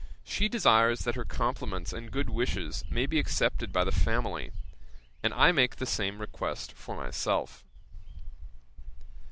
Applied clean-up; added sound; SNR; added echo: none; none; none; none.